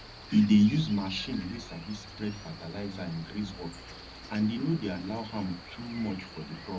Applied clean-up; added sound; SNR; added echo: none; Cricket; 15 dB; reverberation time 0.4 s.